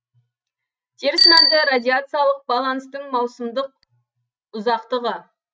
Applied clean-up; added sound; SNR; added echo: neural mask model RNNoise.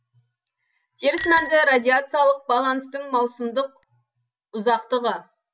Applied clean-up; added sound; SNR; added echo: none; Bicycle bell; -2 dB; none.